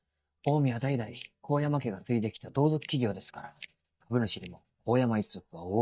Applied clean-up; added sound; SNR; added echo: neural mask model DeepFilterNet 3.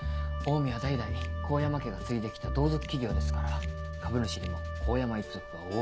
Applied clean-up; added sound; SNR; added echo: none; Wind instrument, woodwind instrument; 13 dB; none.